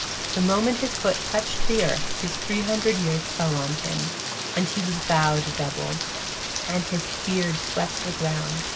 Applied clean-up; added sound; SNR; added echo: none; Rain; 2 dB; none.